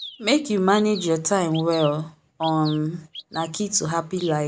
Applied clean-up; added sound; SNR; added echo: none; Bird vocalization, bird call, bird song; 18 dB; none.